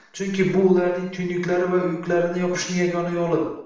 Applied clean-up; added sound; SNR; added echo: none; none; none; reverberation time 0.7 s.